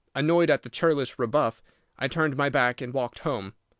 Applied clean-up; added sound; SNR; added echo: none; none; none; none.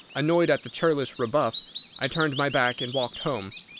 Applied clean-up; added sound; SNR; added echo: none; Bird vocalization, bird call, bird song; 10 dB; none.